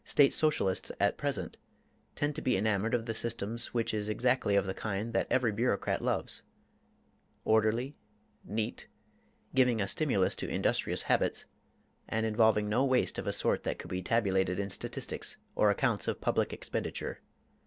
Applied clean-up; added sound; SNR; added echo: none; none; none; none.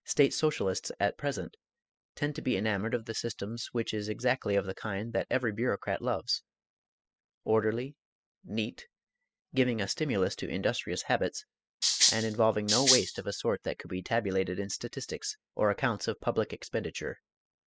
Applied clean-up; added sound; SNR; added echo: classical method spectral subtraction.